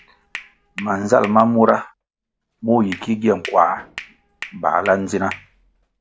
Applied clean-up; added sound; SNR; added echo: none; Hands; 18 dB; none.